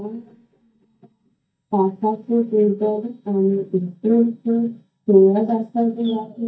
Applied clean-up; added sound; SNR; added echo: neural mask model DeepFilterNet 3.